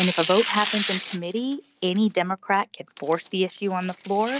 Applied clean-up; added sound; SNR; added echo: none; Tearing; 6 dB; none.